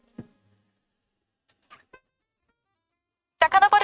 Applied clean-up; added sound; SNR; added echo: neural mask model RNNoise.